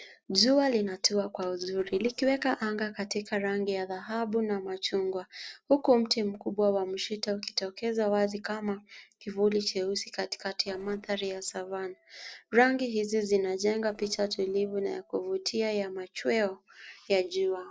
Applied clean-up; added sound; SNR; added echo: neural separator model SepFormer DNS4.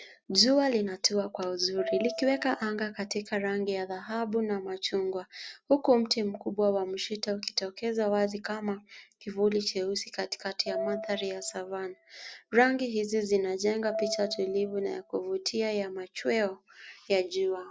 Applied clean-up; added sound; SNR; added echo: none; Piano; 10 dB; none.